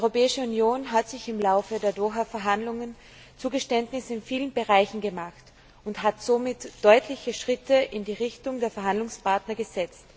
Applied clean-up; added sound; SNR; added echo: none; none; none; none.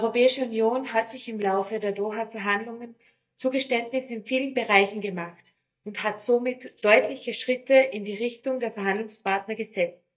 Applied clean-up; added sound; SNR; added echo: neural mask model DeepFilterNet 3.